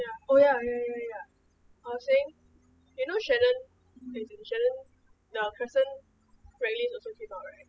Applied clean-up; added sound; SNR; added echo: classical method spectral subtraction.